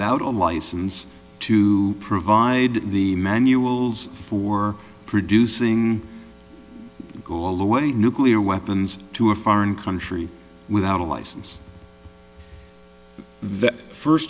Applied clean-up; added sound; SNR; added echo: none; none; none; none.